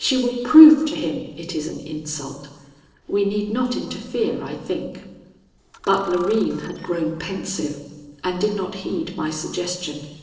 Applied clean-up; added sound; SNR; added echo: neural separator model SepFormer DNS4.